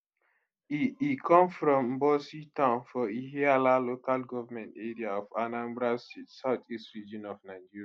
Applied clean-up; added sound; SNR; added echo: none; none; none; none.